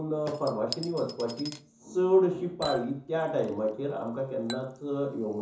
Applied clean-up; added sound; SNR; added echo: none; Chink, clink / Liquid; 16 dB; reverberation time 0.9 s.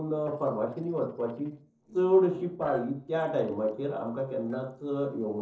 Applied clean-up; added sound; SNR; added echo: neural separator model SepFormer DNS4.